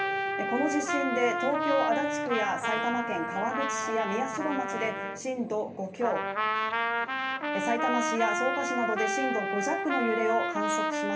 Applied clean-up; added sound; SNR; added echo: none; Trumpet; 0 dB; reverberation time 0.3 s.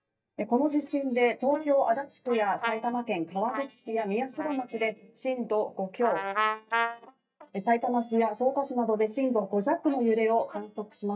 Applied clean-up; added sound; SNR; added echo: neural mask model DeepFilterNet 3.